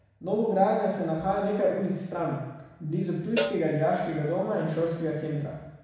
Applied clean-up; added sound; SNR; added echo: none; Cowbell; 8 dB; reverberation time 1.1 s.